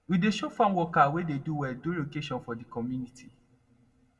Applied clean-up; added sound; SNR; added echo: none; none; none; reverberation time 0.6 s.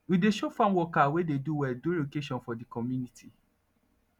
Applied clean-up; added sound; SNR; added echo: none; none; none; none.